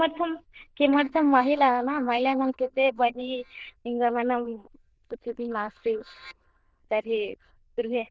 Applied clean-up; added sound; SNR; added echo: neural diffusion model UNIVERSE++.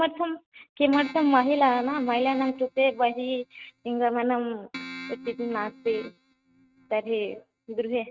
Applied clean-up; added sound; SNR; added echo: neural mask model RNNoise.